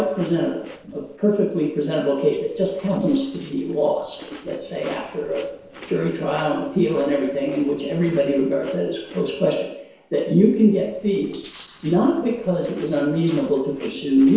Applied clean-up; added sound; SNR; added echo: neural separator model SepFormer DNS4.